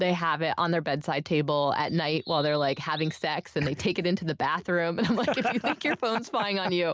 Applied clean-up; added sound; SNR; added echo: none; Bird vocalization, bird call, bird song; 15 dB; none.